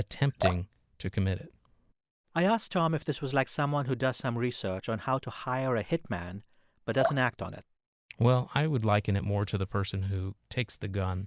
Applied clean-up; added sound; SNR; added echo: neural mask model Resemble Enhance denoiser.